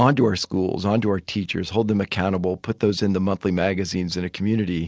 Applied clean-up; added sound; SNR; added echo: none; none; none; none.